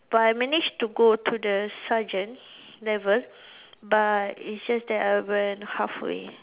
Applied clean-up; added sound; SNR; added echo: none; none; none; none.